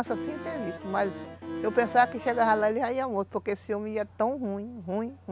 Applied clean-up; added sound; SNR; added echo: none; Accordion; 9 dB; none.